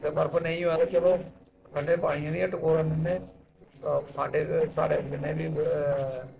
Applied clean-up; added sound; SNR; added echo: neural separator model SepFormer DNS4.